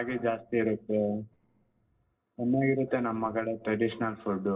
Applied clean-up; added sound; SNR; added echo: neural separator model SepFormer DNS4.